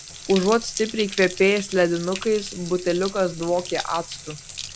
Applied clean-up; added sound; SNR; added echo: none; Bathtub (filling or washing); 12 dB; none.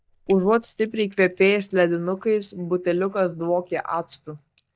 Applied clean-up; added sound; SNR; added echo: neural mask model DeepFilterNet 3.